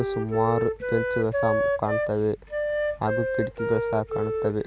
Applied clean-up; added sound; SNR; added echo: none; Wind instrument, woodwind instrument; 0 dB; none.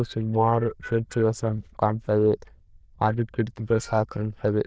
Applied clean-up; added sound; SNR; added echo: neural diffusion model UNIVERSE++.